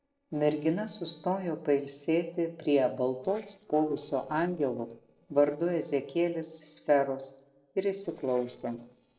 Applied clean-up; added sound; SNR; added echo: neural separator model SepFormer DNS4.